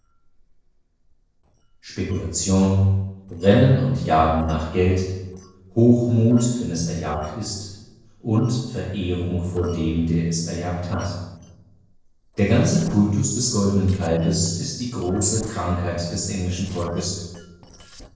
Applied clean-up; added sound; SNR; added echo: neural separator model SepFormer DNS4.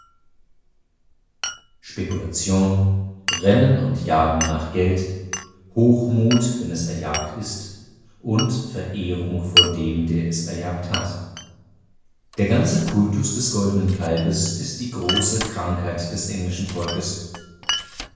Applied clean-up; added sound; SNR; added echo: none; Glass; 9 dB; reverberation time 1.0 s.